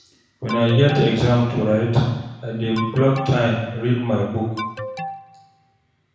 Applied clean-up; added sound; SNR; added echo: none; Alarm; 12 dB; reverberation time 1.0 s.